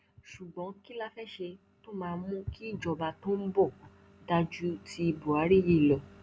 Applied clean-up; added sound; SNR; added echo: none; none; none; none.